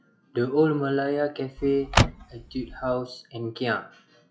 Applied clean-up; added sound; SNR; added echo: classical method WPE with log-MMSE.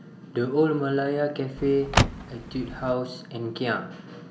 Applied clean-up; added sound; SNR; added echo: none; Car; 0 dB; reverberation time 0.3 s.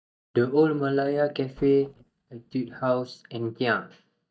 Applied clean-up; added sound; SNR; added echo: neural mask model DeepFilterNet 3.